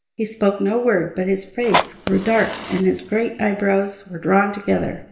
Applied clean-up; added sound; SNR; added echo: none; Fire; 6 dB; reverberation time 0.9 s.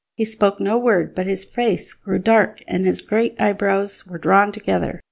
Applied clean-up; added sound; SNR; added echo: none; none; none; none.